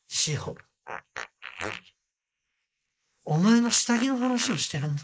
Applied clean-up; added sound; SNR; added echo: neural mask model Resemble Enhance denoiser.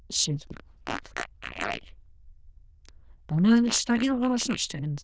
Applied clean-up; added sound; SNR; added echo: neural diffusion model UNIVERSE++.